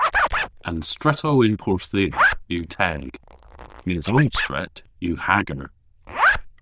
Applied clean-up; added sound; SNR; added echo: neural diffusion model UNIVERSE++.